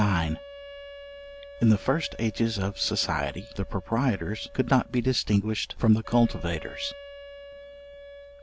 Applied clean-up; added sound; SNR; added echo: none; Wind instrument, woodwind instrument; 18 dB; none.